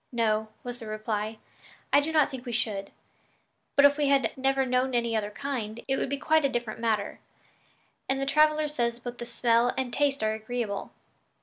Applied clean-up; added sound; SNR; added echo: none; none; none; none.